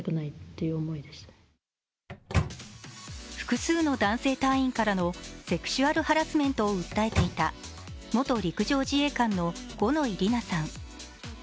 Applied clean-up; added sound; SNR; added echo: none; Microwave oven; 3 dB; none.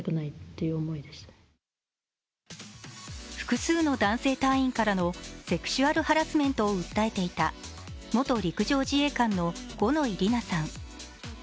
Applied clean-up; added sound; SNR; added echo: none; none; none; none.